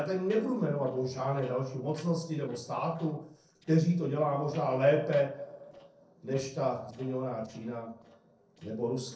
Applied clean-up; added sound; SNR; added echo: neural separator model SepFormer DNS4.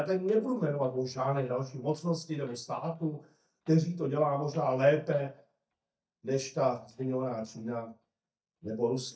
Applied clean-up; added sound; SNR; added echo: neural mask model DeepFilterNet 3.